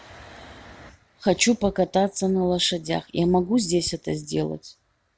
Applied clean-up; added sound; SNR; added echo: none; none; none; none.